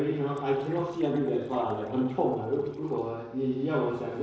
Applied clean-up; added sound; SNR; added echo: neural separator model SepFormer DNS4.